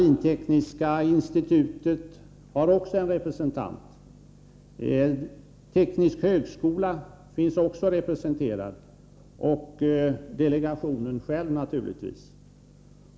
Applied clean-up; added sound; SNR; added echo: none; none; none; none.